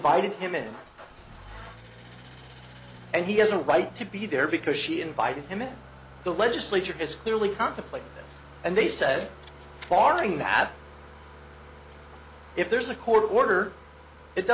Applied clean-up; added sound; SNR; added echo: none; Idling / Engine starting; 19 dB; none.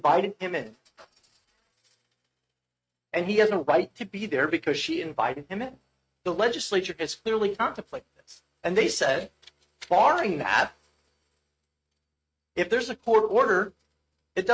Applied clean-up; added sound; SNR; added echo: neural mask model RNNoise.